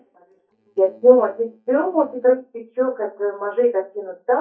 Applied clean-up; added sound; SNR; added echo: neural mask model DeepFilterNet 3.